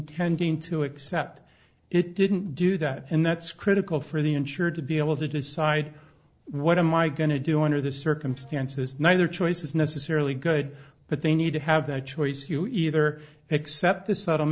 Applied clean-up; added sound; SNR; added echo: neural separator model SepFormer DNS4.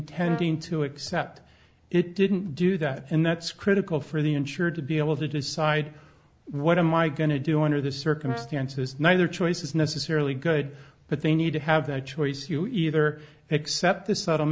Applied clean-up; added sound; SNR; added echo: none; Brass instrument; 17 dB; none.